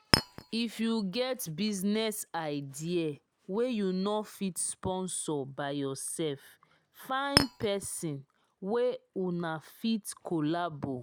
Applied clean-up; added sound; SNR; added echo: none; Chink, clink; -3 dB; none.